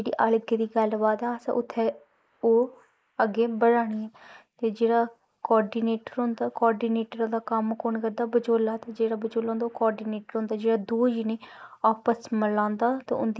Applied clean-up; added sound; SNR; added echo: neural mask model Resemble Enhance denoiser.